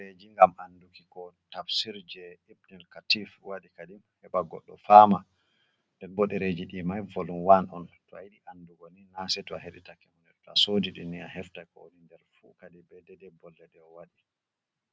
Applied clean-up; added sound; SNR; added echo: none; none; none; none.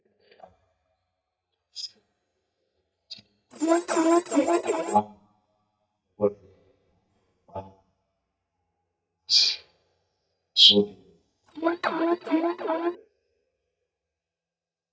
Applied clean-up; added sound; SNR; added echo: neural mask model DeepFilterNet 3.